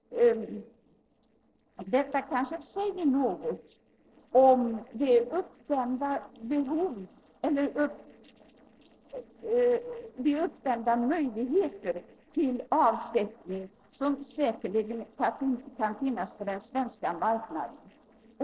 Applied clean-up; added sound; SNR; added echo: neural separator model SepFormer DNS4.